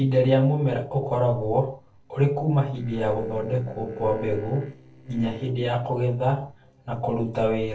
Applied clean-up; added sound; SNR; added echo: neural separator model SepFormer DNS4.